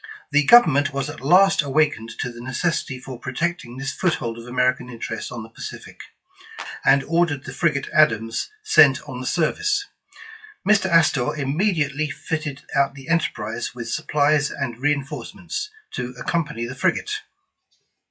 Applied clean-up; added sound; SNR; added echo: classical method log-MMSE.